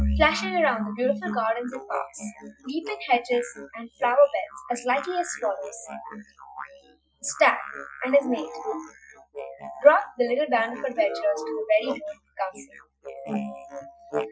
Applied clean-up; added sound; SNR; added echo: classical method Wiener filter.